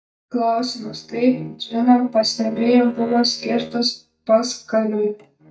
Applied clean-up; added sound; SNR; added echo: neural mask model DeepFilterNet 3.